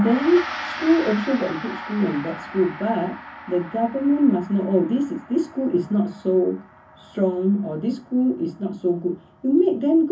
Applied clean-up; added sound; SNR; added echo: none; Gong; 15 dB; reverberation time 0.3 s.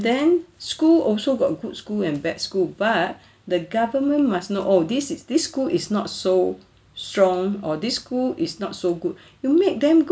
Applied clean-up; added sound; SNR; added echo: none; none; none; none.